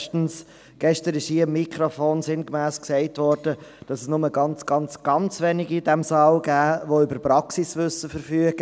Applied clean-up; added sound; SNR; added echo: none; none; none; none.